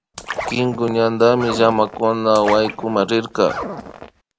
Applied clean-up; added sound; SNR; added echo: none; Zipper (clothing) + Splash, splatter; 12 dB; none.